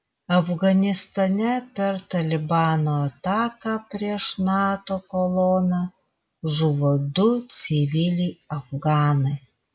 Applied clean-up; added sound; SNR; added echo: none; none; none; none.